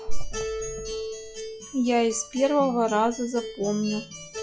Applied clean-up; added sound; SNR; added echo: classical method log-MMSE.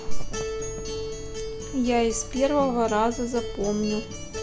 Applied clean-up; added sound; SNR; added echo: none; Acoustic guitar; 10 dB; none.